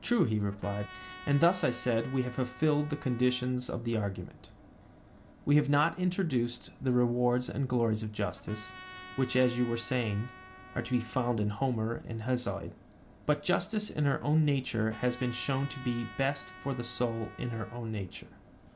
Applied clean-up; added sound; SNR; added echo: none; Trumpet; 18 dB; none.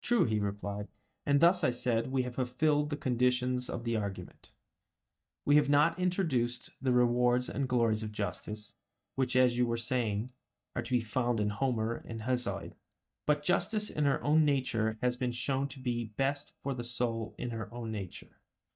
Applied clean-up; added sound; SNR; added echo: neural mask model DeepFilterNet 3.